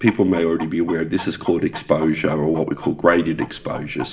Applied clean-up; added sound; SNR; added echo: none; Chicken, rooster; 17 dB; reverberation time 0.6 s.